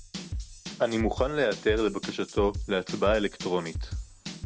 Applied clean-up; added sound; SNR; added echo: none; Drum / Drum kit; 8 dB; none.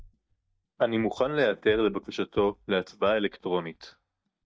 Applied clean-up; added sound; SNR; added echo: neural mask model DeepFilterNet 3.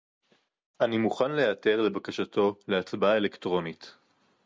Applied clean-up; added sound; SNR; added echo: none; none; none; none.